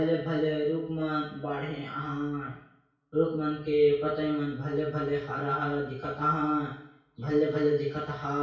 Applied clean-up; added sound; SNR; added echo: none; none; none; reverberation time 0.6 s.